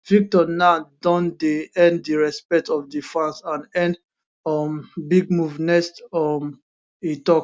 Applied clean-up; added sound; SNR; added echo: none; none; none; none.